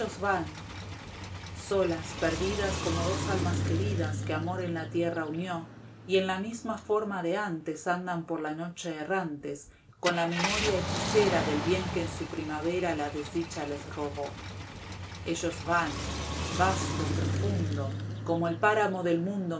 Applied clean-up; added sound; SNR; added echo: none; Car; 4 dB; reverberation time 0.2 s.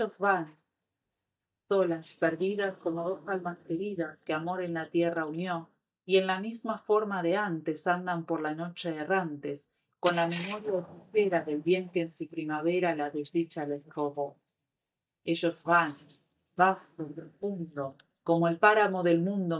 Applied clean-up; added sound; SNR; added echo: neural mask model DeepFilterNet 3.